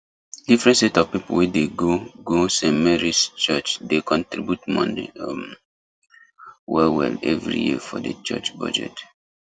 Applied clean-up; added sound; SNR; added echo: none; none; none; none.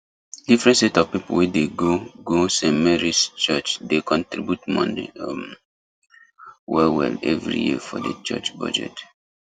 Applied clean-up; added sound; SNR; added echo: none; Bowed string instrument; 17 dB; none.